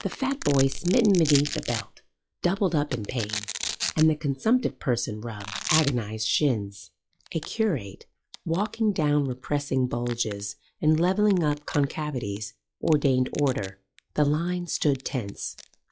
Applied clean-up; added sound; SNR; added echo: classical method log-MMSE.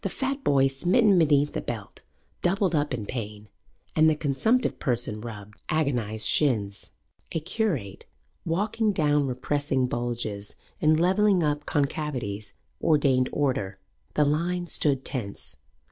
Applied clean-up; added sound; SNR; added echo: none; none; none; none.